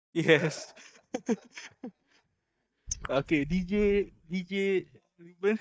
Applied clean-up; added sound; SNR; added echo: neural mask model DeepFilterNet 3.